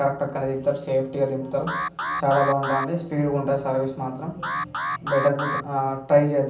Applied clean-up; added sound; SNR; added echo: none; Alarm; 5 dB; reverberation time 0.6 s.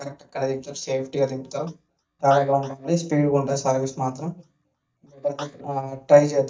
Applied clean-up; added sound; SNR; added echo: neural mask model DeepFilterNet 3.